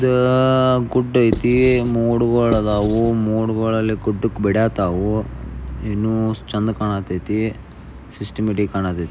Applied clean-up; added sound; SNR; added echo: none; Writing; 8 dB; none.